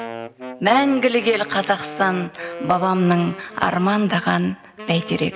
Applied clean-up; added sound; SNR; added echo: none; Wind instrument, woodwind instrument; 15 dB; none.